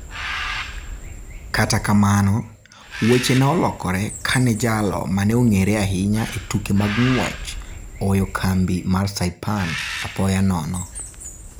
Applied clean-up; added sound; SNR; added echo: none; Bird; 11 dB; none.